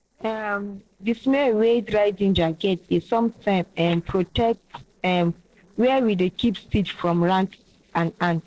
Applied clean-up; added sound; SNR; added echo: neural separator model SepFormer DNS4.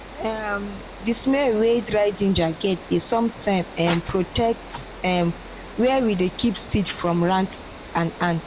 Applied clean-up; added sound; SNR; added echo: none; Water; 15 dB; reverberation time 0.3 s.